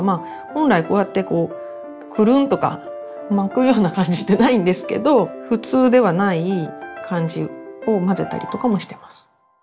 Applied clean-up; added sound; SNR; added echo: none; none; none; none.